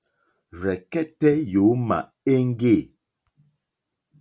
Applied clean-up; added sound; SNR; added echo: none; none; none; none.